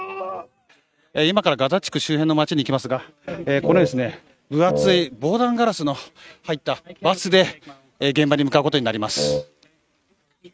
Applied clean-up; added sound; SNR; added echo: neural mask model RNNoise.